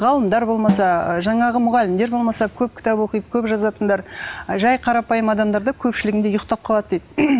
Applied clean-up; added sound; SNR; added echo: none; Snare drum; 12 dB; none.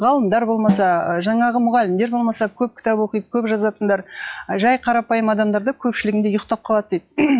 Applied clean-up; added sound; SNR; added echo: classical method log-MMSE.